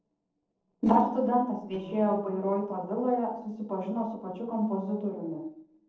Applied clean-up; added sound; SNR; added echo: neural separator model SepFormer DNS4.